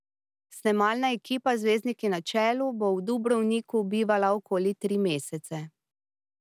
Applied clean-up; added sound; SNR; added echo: none; none; none; none.